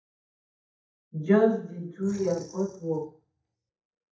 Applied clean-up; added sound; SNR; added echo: neural mask model DeepFilterNet 3.